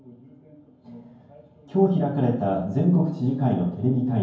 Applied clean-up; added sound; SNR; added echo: none; none; none; reverberation time 0.9 s.